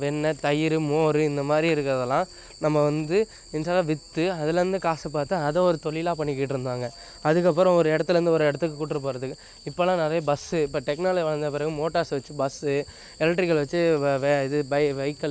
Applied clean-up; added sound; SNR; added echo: none; none; none; none.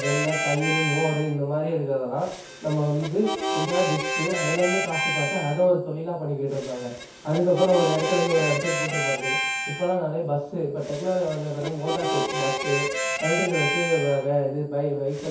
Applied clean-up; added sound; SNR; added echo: none; Harmonica; 4 dB; reverberation time 0.6 s.